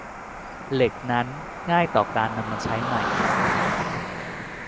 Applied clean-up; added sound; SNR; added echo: none; Cricket; 1 dB; none.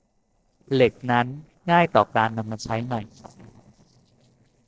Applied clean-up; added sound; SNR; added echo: neural separator model SepFormer DNS4.